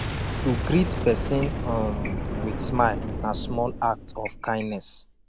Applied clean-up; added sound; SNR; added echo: none; Boom; 6 dB; none.